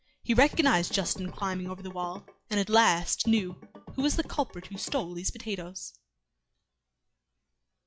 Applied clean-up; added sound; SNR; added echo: classical method log-MMSE.